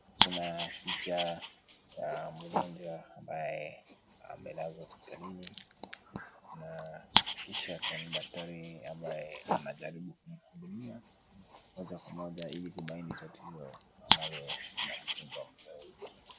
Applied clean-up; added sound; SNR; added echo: none; Dog; -4 dB; none.